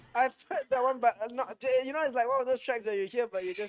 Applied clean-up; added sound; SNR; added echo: neural mask model RNNoise.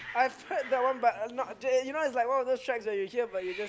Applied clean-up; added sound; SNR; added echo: none; Hiss; 18 dB; none.